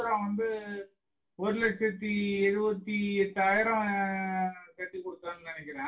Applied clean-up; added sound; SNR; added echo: none; none; none; reverberation time 0.2 s.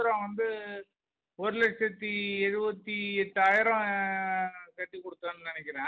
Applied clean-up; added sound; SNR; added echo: none; none; none; none.